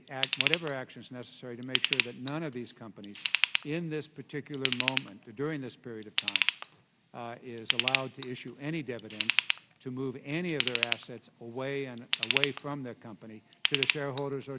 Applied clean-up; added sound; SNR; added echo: none; Ratchet, pawl / Tools; -5 dB; none.